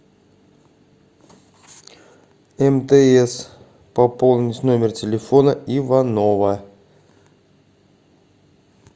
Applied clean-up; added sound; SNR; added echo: none; none; none; none.